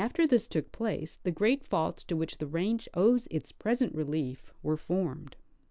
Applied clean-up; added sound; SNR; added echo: none; none; none; none.